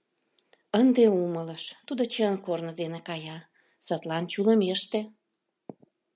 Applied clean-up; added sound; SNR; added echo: none; none; none; none.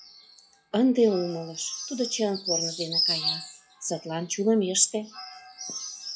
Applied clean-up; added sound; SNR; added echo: classical method log-MMSE.